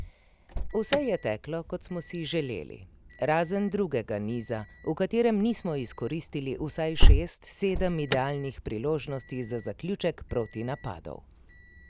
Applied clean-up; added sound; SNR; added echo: none; Alarm; -1 dB; none.